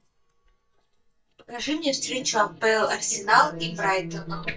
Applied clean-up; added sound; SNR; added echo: neural mask model DeepFilterNet 3.